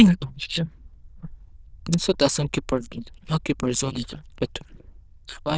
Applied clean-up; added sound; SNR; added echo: neural diffusion model UNIVERSE++.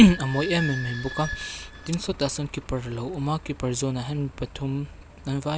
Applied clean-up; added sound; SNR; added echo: none; Squeak / Idling; 14 dB; none.